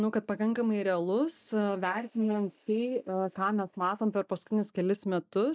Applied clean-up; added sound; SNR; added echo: neural mask model DeepFilterNet 3.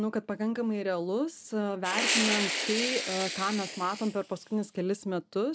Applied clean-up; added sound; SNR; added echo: none; Fire; 2 dB; none.